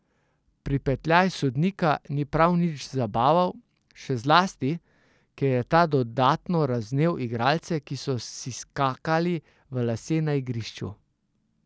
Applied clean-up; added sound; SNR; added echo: none; none; none; none.